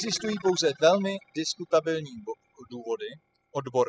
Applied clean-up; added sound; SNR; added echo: classical method spectral subtraction.